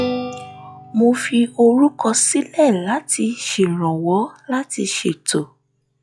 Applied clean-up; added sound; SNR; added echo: classical method log-MMSE.